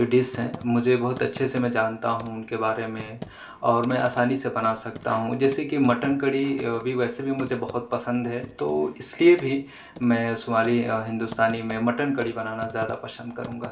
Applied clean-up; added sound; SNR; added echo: none; Computer keyboard; 18 dB; reverberation time 0.3 s.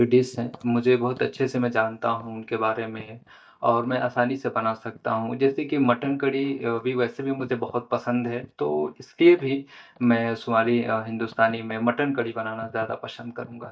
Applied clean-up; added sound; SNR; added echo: neural mask model DeepFilterNet 3.